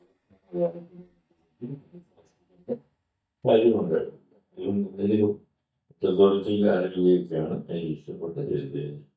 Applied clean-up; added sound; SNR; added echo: neural mask model DeepFilterNet 3.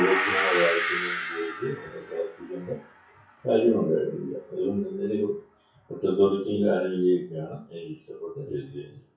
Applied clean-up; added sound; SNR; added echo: classical method WPE with log-MMSE.